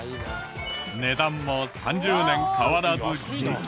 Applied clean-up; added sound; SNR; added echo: none; Applause / Crowd; 17 dB; none.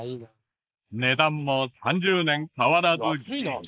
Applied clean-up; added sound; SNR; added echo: neural mask model Resemble Enhance denoiser.